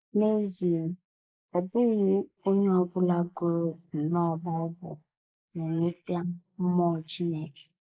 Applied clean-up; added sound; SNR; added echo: neural mask model Resemble Enhance denoiser.